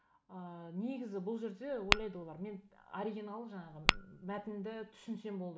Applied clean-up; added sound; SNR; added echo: none; Tap / Glass; -3 dB; none.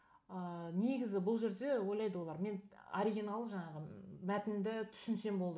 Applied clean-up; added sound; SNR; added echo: none; none; none; none.